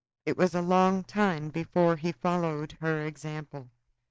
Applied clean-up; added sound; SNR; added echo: neural mask model DeepFilterNet 3.